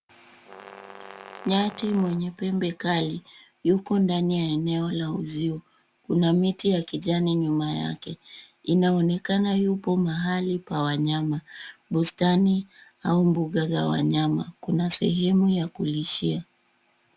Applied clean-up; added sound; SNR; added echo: none; Brass instrument; 19 dB; none.